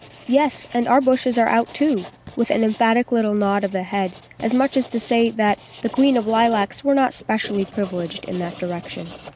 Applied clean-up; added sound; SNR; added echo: none; Writing; 20 dB; none.